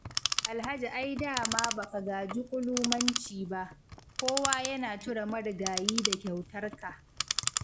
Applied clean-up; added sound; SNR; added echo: none; Clock; -3 dB; none.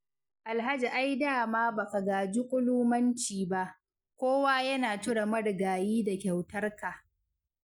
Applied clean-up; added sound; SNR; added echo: none; none; none; none.